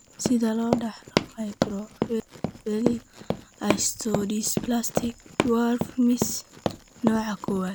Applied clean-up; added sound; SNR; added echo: none; Run; 3 dB; none.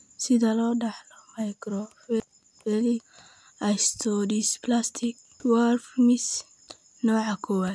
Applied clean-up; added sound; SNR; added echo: none; none; none; none.